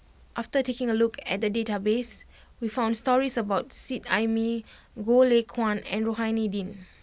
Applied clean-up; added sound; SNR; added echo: none; none; none; none.